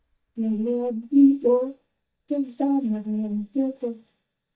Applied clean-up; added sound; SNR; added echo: neural mask model DeepFilterNet 3.